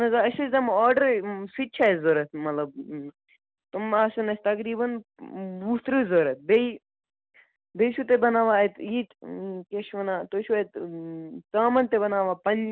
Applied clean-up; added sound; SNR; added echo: none; none; none; none.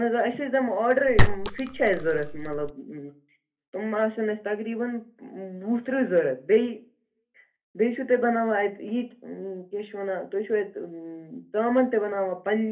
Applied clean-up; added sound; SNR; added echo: none; Chink, clink; -5 dB; reverberation time 0.3 s.